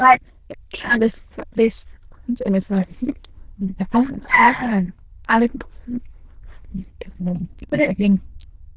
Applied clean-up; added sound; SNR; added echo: neural diffusion model UNIVERSE++.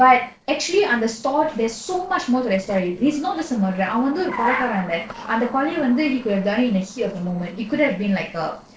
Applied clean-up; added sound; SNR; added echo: neural separator model SepFormer DNS4.